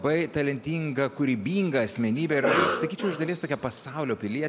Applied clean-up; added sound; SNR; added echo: none; Cough; 3 dB; none.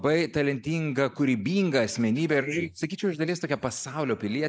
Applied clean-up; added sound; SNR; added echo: neural mask model Resemble Enhance denoiser.